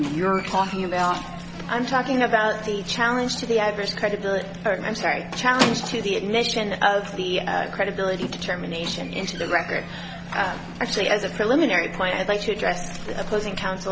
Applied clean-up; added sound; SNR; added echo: none; Squeak; 13 dB; none.